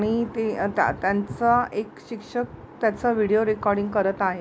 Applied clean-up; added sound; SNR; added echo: none; none; none; none.